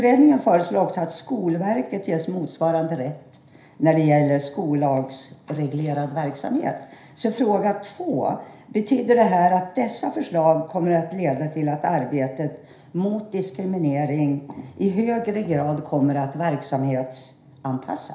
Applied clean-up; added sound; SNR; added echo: none; none; none; reverberation time 0.5 s.